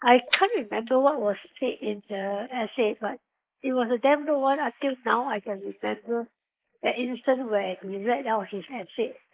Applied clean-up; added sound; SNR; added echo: neural mask model Resemble Enhance denoiser.